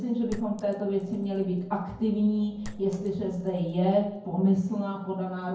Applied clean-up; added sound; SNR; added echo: none; Chink, clink; 18 dB; reverberation time 0.9 s.